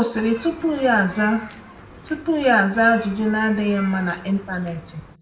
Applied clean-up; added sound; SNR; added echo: none; Human group actions; 19 dB; reverberation time 0.5 s.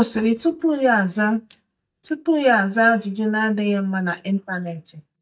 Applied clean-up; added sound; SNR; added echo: neural mask model DeepFilterNet 3.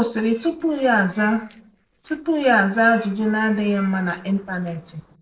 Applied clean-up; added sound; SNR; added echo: neural separator model SepFormer DNS4.